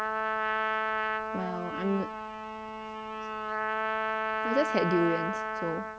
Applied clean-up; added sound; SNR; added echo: none; Trumpet; -2 dB; none.